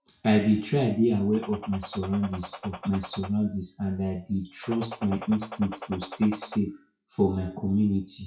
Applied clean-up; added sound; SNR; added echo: classical method WPE with log-MMSE.